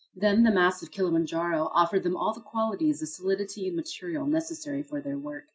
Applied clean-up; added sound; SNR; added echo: none; none; none; none.